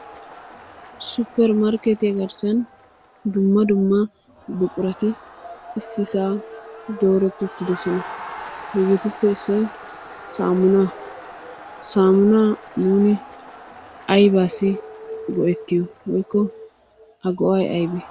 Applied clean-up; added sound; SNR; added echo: none; Crowd; 19 dB; none.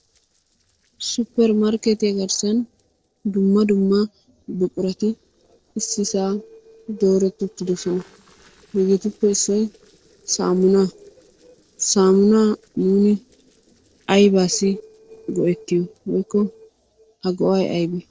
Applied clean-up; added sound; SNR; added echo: neural separator model SepFormer DNS4.